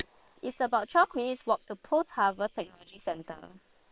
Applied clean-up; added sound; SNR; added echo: neural separator model SepFormer WHAM!.